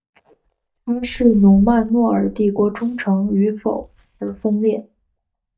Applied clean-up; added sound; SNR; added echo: neural mask model DeepFilterNet 3.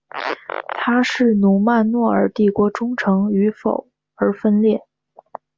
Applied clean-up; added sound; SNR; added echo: none; none; none; none.